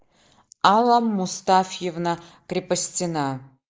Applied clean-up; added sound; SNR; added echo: neural mask model Resemble Enhance denoiser.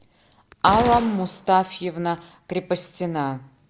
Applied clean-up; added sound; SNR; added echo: none; Gunshot, gunfire; 11 dB; none.